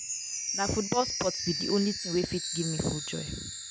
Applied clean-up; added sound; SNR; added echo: none; Chime; 4 dB; none.